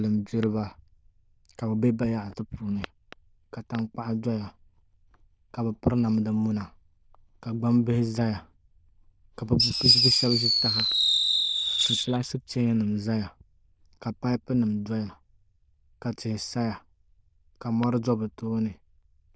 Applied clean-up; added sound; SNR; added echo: neural diffusion model UNIVERSE++.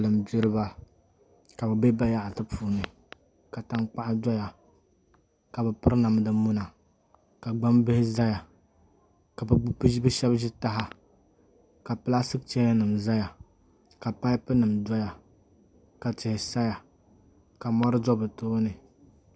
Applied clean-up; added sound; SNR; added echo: none; none; none; none.